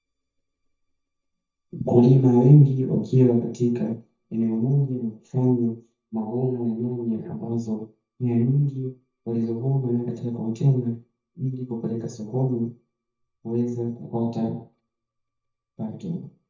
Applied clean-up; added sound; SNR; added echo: neural mask model DeepFilterNet 3.